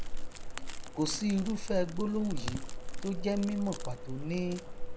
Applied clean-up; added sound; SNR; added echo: none; Crackle; 0 dB; none.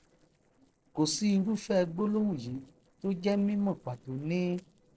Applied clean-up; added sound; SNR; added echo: neural separator model SepFormer DNS4.